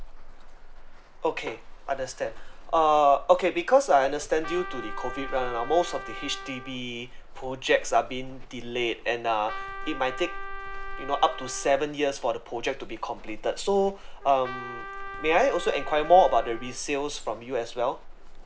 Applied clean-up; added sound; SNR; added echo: none; Trumpet + Walk, footsteps; 10 dB; none.